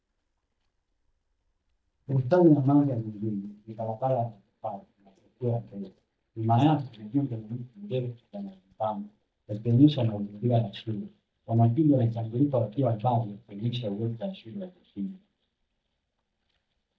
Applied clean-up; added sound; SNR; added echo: neural mask model DeepFilterNet 3.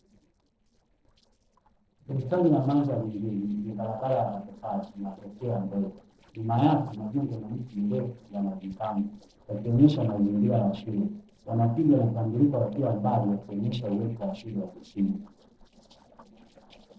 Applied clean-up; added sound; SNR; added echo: neural separator model SepFormer DNS4.